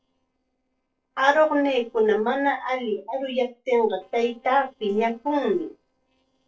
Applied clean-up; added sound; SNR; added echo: neural separator model SepFormer DNS4.